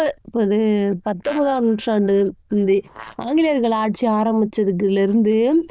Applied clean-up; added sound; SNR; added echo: neural diffusion model UNIVERSE++.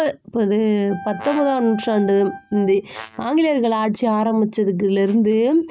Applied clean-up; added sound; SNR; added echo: neural mask model RNNoise.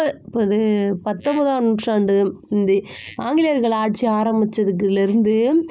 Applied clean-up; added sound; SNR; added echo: neural mask model Resemble Enhance denoiser.